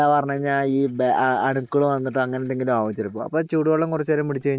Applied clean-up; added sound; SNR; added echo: neural mask model Resemble Enhance denoiser.